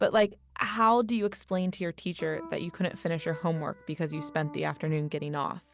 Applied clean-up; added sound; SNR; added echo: none; none; none; none.